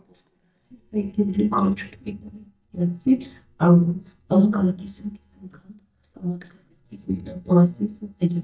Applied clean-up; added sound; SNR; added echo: neural mask model DeepFilterNet 3.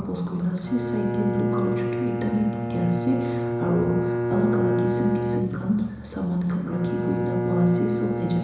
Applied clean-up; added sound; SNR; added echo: none; Bowed string instrument; 1 dB; reverberation time 1.0 s.